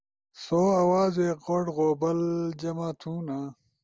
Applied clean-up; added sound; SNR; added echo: none; none; none; none.